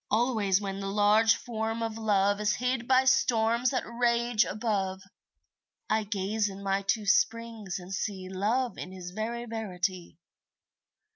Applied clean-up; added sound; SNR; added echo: none; none; none; none.